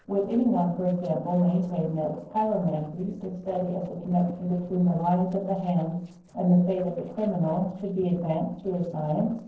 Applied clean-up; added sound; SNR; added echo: neural separator model SepFormer DNS4.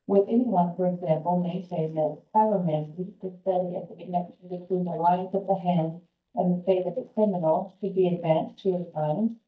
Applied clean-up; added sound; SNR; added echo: neural mask model DeepFilterNet 3.